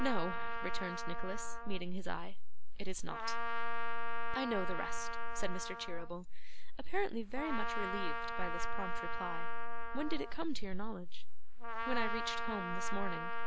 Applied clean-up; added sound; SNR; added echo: none; Trumpet; 11 dB; none.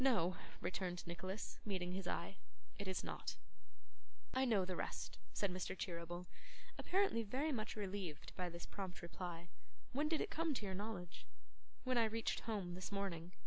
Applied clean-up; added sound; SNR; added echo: none; none; none; none.